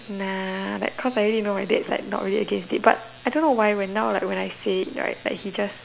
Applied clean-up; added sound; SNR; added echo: none; none; none; none.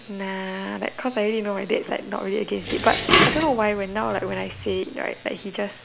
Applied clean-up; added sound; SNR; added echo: none; Dishes, pots, and pans; -1 dB; none.